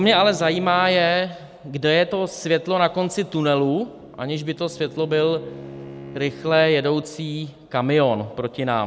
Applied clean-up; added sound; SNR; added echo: none; Bowed string instrument; 20 dB; none.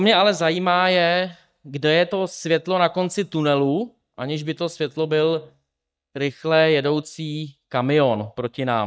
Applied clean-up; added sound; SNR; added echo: neural mask model DeepFilterNet 3.